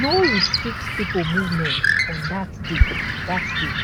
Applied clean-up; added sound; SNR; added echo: none; Bird; -3 dB; none.